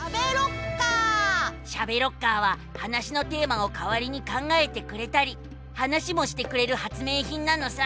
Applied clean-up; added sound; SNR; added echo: none; none; none; none.